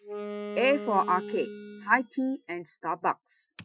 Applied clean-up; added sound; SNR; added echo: classical method Wiener filter.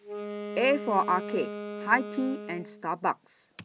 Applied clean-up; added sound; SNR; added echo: none; Wind instrument, woodwind instrument; 9 dB; none.